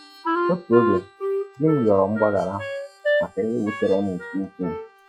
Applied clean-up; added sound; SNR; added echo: classical method log-MMSE.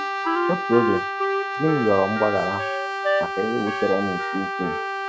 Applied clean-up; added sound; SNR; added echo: none; Brass instrument + Wind instrument, woodwind instrument; 0 dB; none.